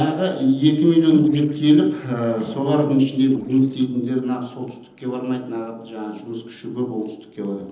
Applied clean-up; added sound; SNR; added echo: neural separator model SepFormer DNS4.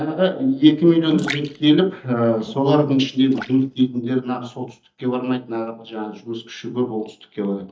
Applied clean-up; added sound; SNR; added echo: neural mask model DeepFilterNet 3.